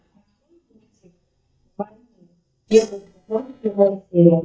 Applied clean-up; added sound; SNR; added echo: neural mask model DeepFilterNet 3.